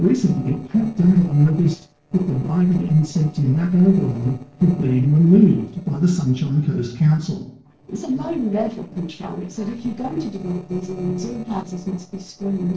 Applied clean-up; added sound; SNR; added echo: neural separator model SepFormer DNS4.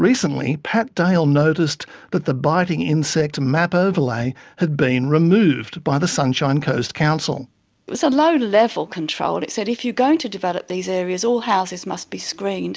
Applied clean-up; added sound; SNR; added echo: none; none; none; none.